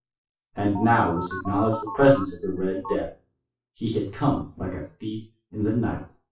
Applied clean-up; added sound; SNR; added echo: classical method WPE with log-MMSE.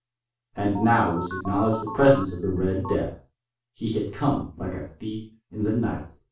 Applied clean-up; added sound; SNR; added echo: none; Telephone; 11 dB; reverberation time 0.3 s.